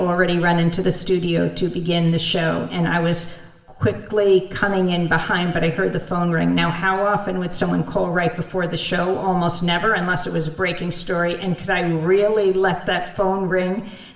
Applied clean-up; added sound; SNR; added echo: none; none; none; reverberation time 0.7 s.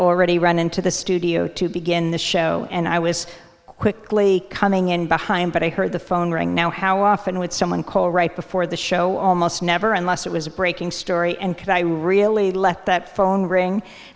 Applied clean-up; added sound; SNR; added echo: none; none; none; none.